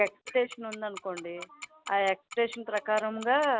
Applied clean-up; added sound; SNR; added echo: none; Tick-tock; 17 dB; none.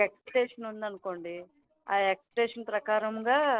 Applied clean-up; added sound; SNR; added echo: neural separator model SepFormer DNS4.